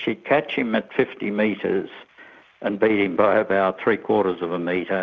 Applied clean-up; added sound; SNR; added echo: none; none; none; none.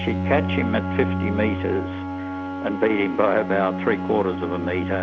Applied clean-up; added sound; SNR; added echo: none; Wind instrument, woodwind instrument + Bowed string instrument; 3 dB; none.